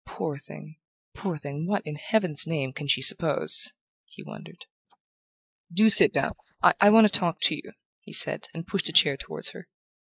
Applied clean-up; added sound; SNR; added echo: neural mask model Resemble Enhance denoiser.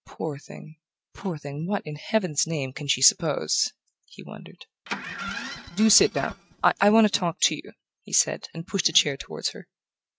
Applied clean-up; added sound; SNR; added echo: neural mask model RNNoise.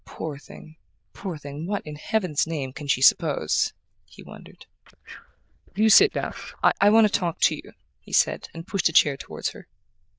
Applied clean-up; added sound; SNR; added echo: neural diffusion model UNIVERSE++.